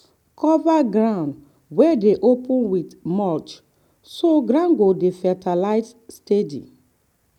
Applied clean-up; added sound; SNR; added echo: none; none; none; none.